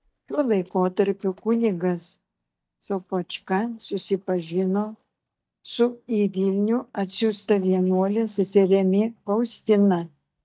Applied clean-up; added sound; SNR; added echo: neural mask model DeepFilterNet 3.